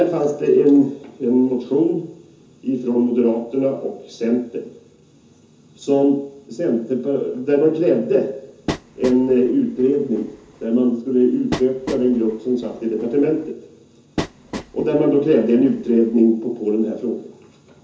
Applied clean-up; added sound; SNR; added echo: none; Train; 13 dB; reverberation time 0.6 s.